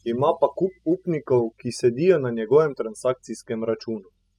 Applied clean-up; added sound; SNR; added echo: classical method spectral subtraction.